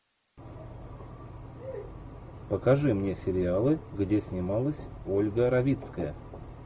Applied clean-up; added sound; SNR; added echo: none; none; none; none.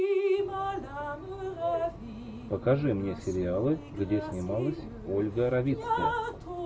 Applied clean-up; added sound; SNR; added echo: none; Drip; 2 dB; none.